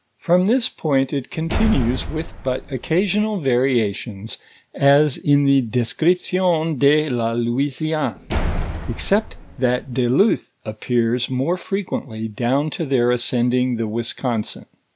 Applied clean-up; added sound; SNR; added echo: none; Slam; 5 dB; none.